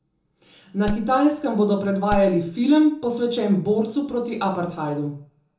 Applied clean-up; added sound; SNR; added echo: none; Wood; 11 dB; reverberation time 1.0 s.